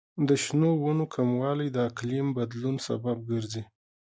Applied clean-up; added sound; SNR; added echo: none; none; none; none.